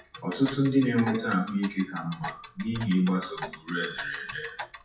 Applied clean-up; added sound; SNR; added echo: classical method WPE with log-MMSE.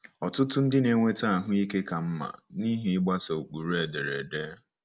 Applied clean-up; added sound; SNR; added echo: none; none; none; none.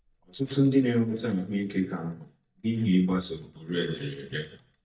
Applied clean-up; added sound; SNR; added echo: neural mask model DeepFilterNet 3.